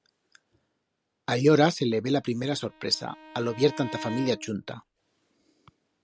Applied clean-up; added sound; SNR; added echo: none; Bowed string instrument; 15 dB; none.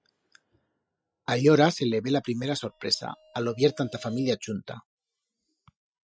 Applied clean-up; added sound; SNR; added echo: classical method Wiener filter.